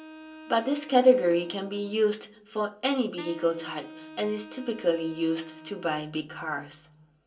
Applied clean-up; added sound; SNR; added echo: none; Wind instrument, woodwind instrument; 18 dB; reverberation time 0.2 s.